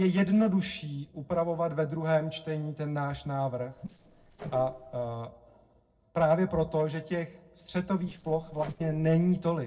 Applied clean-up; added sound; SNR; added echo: neural separator model SepFormer DNS4.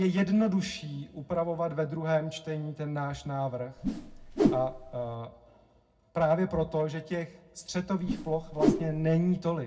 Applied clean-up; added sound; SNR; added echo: none; Whoosh, swoosh, swish; 0 dB; reverberation time 0.3 s.